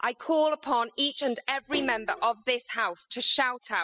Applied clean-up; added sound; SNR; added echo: classical method spectral subtraction.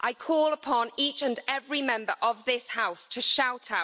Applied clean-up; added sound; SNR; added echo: none; none; none; none.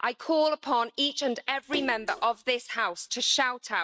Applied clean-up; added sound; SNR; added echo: neural mask model RNNoise.